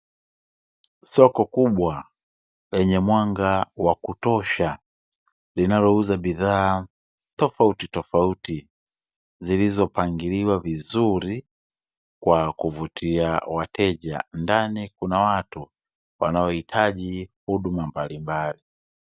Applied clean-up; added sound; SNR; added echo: none; none; none; none.